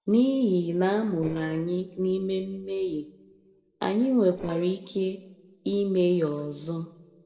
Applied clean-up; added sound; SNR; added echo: neural separator model SepFormer DNS4.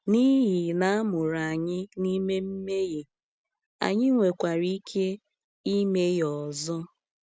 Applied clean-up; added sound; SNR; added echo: none; none; none; none.